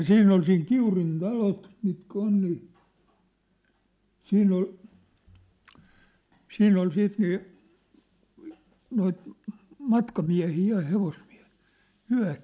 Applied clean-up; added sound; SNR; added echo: none; none; none; none.